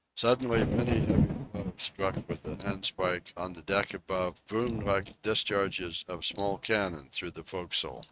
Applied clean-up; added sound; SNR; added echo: neural mask model RNNoise.